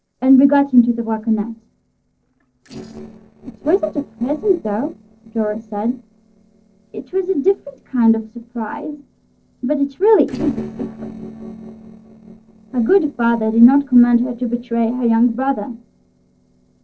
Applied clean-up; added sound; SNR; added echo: neural separator model SepFormer DNS4.